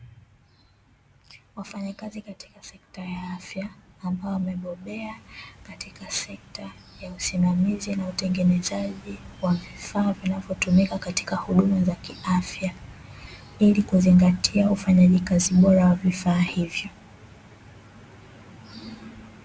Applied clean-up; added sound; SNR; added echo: none; none; none; none.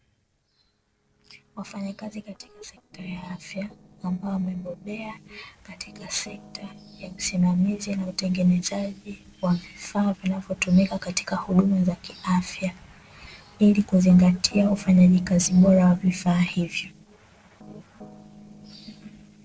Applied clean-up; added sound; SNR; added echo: neural separator model SepFormer DNS4.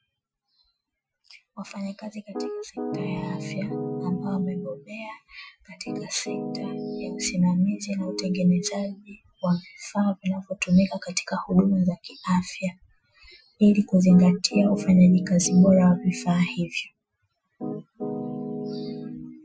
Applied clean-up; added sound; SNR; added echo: classical method Wiener filter.